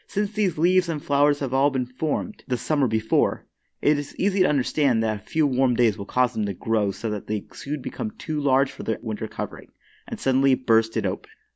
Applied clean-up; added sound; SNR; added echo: none; none; none; none.